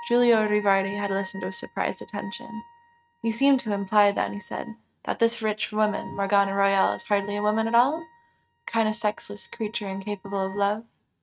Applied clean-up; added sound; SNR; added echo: neural mask model RNNoise.